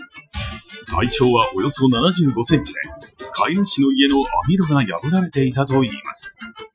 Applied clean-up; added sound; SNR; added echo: classical method Wiener filter.